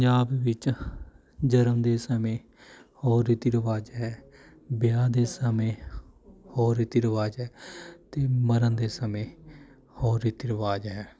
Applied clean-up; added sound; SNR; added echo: none; none; none; none.